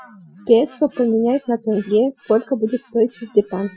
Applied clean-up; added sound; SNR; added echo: classical method Wiener filter.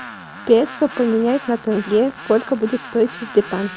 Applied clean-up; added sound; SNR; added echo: none; Tools; 14 dB; none.